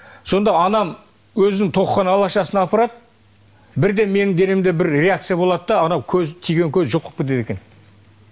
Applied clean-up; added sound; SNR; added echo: none; none; none; none.